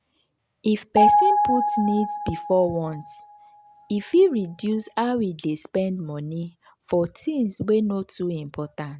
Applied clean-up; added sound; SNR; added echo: none; Piano; -1 dB; none.